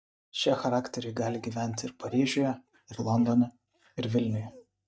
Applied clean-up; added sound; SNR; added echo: neural mask model DeepFilterNet 3.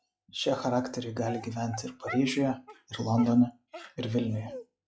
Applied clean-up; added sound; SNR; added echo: classical method log-MMSE.